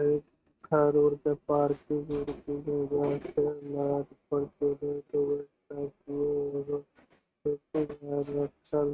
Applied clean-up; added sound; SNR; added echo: neural mask model RNNoise.